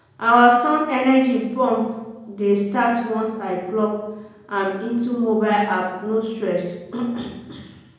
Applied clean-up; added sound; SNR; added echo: none; none; none; reverberation time 0.9 s.